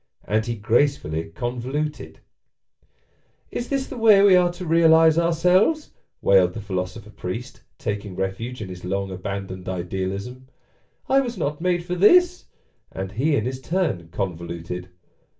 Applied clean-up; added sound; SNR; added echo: none; none; none; reverberation time 0.2 s.